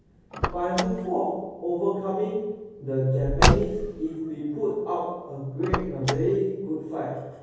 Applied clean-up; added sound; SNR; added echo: none; Car; 2 dB; reverberation time 1.3 s.